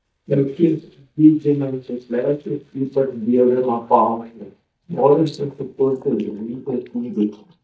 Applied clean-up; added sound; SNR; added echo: neural mask model DeepFilterNet 3.